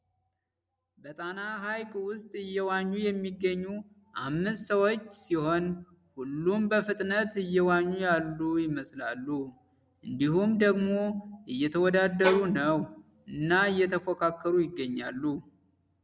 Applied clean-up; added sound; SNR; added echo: none; Bowed string instrument; 7 dB; none.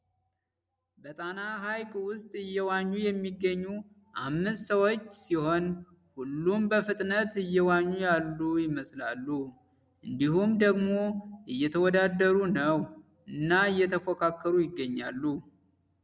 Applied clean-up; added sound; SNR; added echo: none; none; none; none.